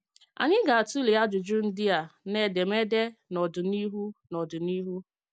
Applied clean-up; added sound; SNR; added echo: none; none; none; none.